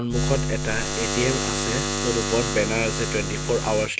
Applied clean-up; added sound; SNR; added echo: none; Buzz; -1 dB; none.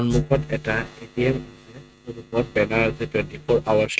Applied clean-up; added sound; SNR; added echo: neural mask model RNNoise.